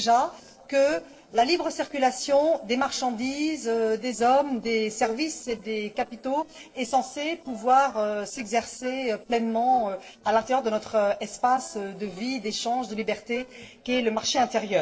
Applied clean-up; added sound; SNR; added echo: neural separator model SepFormer DNS4.